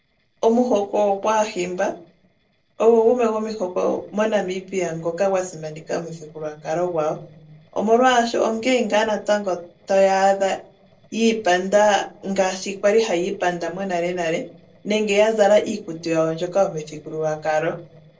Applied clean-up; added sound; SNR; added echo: neural separator model SepFormer DNS4.